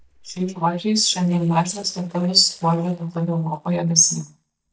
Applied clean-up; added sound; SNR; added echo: neural mask model DeepFilterNet 3.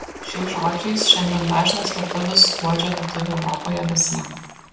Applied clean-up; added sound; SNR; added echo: none; Bird; 9 dB; reverberation time 0.6 s.